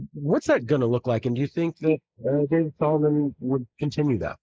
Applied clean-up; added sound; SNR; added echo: neural mask model Resemble Enhance denoiser.